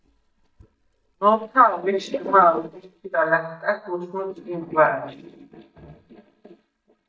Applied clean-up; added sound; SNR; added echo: neural mask model DeepFilterNet 3.